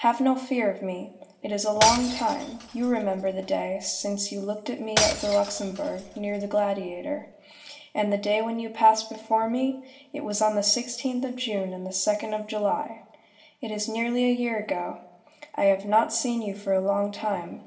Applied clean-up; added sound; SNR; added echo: none; Shatter / Crushing; 6 dB; reverberation time 0.6 s.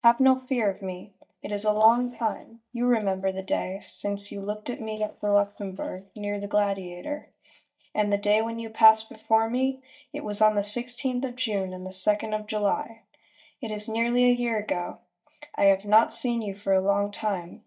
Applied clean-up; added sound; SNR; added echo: neural mask model DeepFilterNet 3.